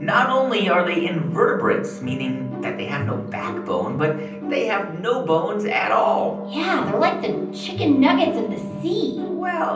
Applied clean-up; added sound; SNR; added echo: none; Wind instrument, woodwind instrument; 13 dB; reverberation time 0.6 s.